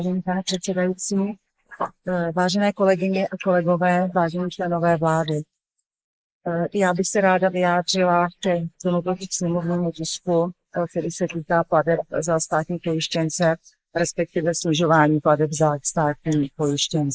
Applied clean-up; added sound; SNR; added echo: neural mask model Resemble Enhance denoiser.